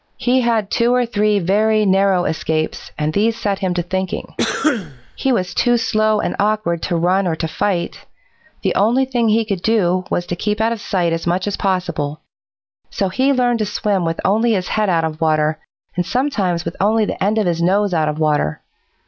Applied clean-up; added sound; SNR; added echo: none; Cough; 4 dB; none.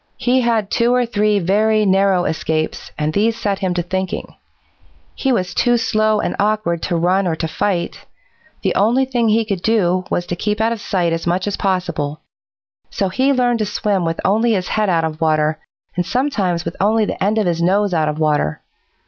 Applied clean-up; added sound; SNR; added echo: none; none; none; none.